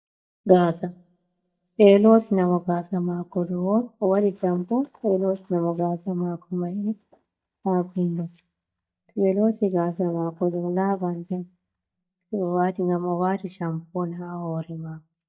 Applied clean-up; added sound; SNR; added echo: neural mask model DeepFilterNet 3.